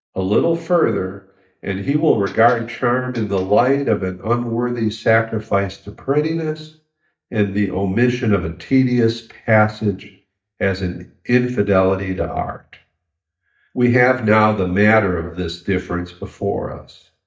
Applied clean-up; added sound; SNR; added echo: neural mask model DeepFilterNet 3.